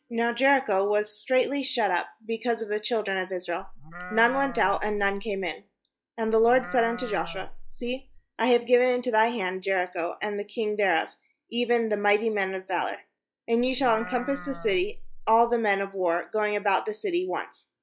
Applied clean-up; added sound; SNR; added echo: classical method log-MMSE.